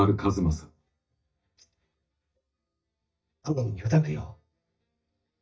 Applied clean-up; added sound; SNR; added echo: neural mask model DeepFilterNet 3.